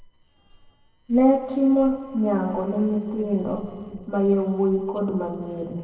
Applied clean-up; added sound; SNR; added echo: neural separator model SepFormer DNS4.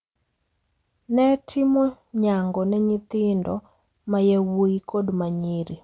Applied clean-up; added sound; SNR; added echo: none; none; none; none.